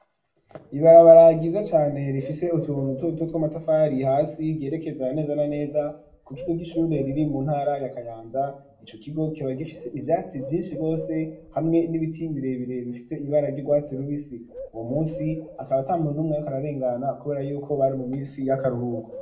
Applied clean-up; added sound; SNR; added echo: none; Bird; 20 dB; reverberation time 0.4 s.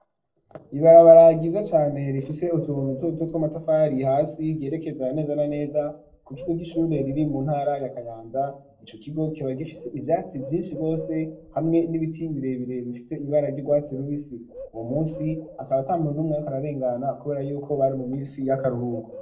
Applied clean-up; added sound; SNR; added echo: neural separator model SepFormer DNS4.